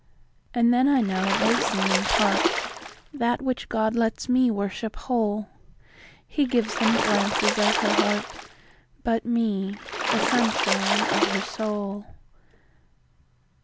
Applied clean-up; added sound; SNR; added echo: none; Splash, splatter; 0 dB; none.